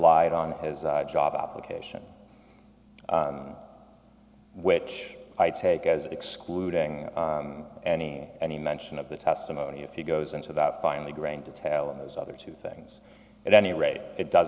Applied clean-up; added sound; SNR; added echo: none; none; none; none.